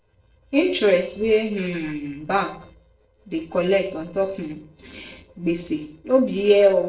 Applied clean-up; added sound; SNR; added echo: neural separator model SepFormer DNS4.